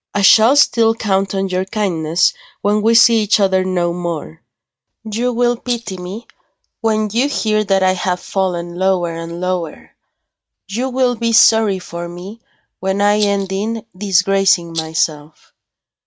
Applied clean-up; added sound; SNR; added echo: neural mask model RNNoise.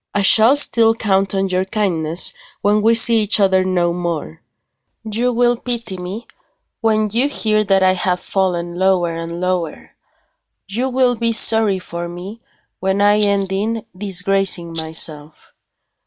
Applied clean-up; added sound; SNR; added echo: none; Rattle; 10 dB; none.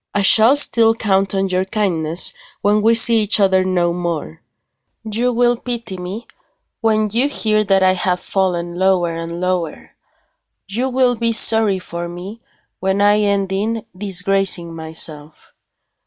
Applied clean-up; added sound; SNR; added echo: none; none; none; none.